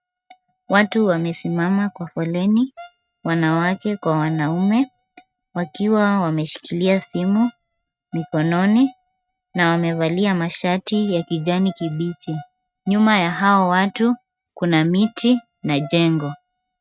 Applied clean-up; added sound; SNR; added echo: neural mask model RNNoise.